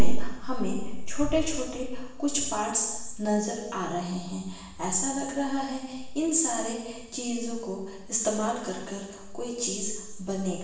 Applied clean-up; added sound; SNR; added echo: none; none; none; reverberation time 0.9 s.